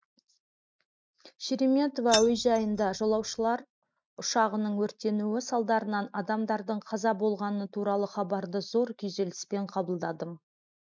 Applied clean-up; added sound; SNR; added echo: neural mask model RNNoise.